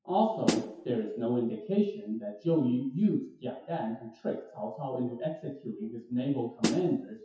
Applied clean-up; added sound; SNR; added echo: classical method WPE with log-MMSE.